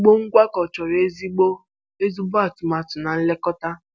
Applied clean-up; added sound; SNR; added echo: none; none; none; none.